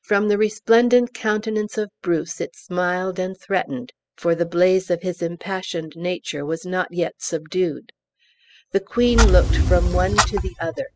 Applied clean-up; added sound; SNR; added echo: classical method spectral subtraction.